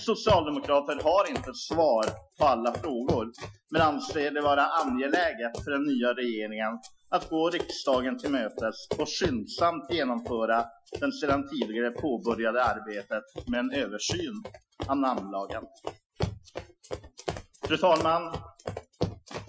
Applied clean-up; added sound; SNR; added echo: classical method Wiener filter.